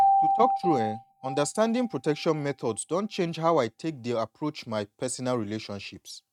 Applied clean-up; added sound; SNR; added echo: neural mask model RNNoise.